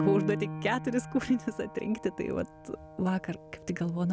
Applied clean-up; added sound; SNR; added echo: none; Piano; 7 dB; none.